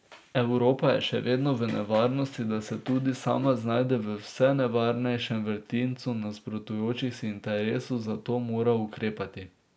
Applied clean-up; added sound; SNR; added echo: none; none; none; none.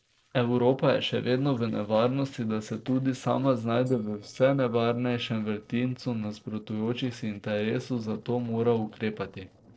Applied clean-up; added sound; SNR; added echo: neural separator model SepFormer DNS4.